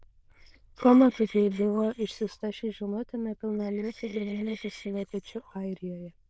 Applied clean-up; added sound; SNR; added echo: neural diffusion model UNIVERSE++.